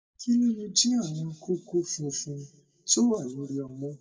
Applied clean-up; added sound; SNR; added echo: neural mask model DeepFilterNet 3.